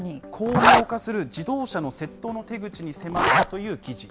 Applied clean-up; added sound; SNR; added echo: none; Zipper (clothing); -4 dB; none.